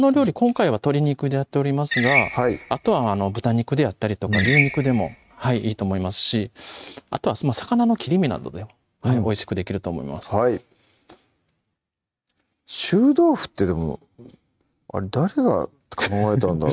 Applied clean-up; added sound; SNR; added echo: neural mask model RNNoise.